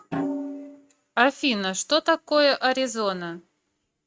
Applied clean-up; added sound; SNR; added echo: neural mask model RNNoise.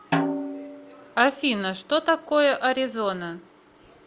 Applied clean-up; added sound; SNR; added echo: none; Snare drum; 6 dB; none.